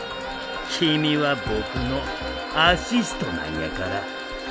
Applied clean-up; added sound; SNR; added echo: none; none; none; none.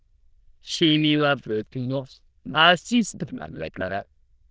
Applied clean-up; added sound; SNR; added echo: neural diffusion model UNIVERSE++.